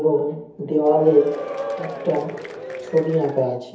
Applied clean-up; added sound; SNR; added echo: none; Applause / Crowd / Cheering; 11 dB; reverberation time 0.7 s.